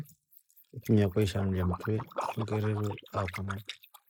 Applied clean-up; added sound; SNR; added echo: neural mask model Resemble Enhance denoiser.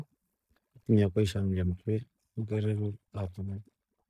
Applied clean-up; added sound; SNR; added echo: neural mask model DeepFilterNet 3.